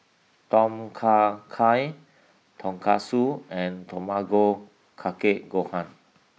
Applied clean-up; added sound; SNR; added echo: none; none; none; none.